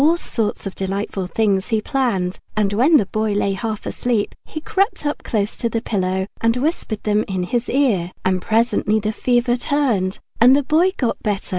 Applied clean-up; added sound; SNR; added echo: none; none; none; none.